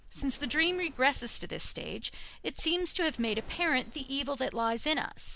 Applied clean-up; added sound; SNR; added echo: none; Animal + Writing; 12 dB; none.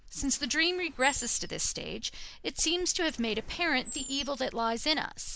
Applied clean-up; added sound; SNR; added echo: neural mask model Resemble Enhance denoiser.